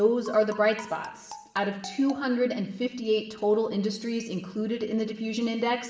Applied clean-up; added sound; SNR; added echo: none; Marimba, xylophone; 18 dB; reverberation time 0.9 s.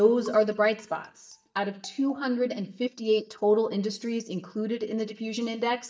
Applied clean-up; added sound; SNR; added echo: neural mask model DeepFilterNet 3.